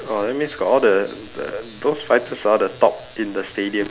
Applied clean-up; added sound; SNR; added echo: none; none; none; none.